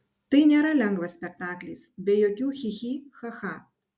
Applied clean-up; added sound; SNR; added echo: none; none; none; none.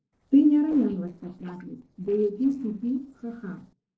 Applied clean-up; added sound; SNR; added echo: neural separator model SepFormer DNS4.